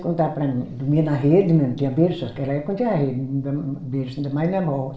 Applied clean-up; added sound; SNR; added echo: none; none; none; reverberation time 0.9 s.